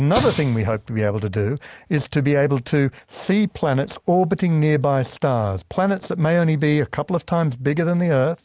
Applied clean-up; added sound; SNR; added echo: none; Explosion; 12 dB; none.